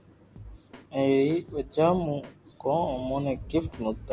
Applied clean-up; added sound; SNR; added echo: none; Drum kit; 20 dB; none.